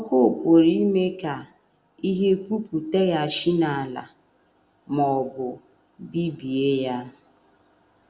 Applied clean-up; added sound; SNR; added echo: none; none; none; none.